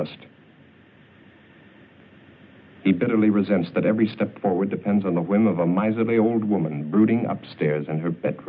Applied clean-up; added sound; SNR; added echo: none; none; none; none.